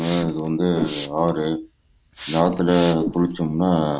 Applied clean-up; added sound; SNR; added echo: neural mask model Resemble Enhance denoiser.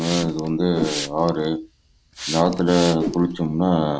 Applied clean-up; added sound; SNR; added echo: none; Hiss + Whoosh, swoosh, swish; 10 dB; none.